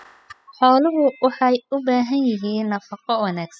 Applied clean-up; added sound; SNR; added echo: classical method spectral subtraction.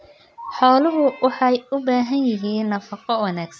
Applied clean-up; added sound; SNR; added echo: none; none; none; none.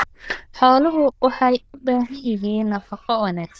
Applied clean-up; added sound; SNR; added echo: neural diffusion model UNIVERSE++.